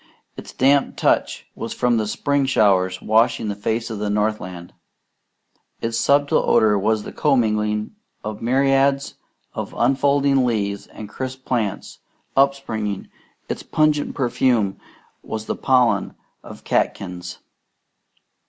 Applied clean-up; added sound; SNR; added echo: none; none; none; none.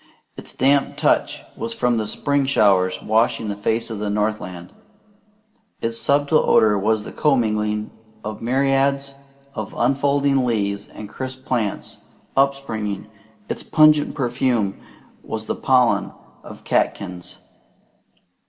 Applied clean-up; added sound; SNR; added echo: none; none; none; reverberation time 1.2 s.